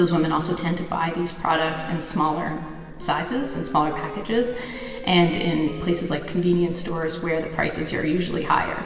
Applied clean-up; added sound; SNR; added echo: none; Wind instrument, woodwind instrument; 19 dB; reverberation time 2.5 s.